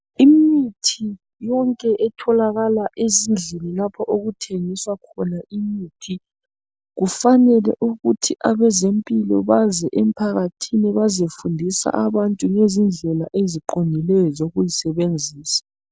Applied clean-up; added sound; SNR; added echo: none; none; none; none.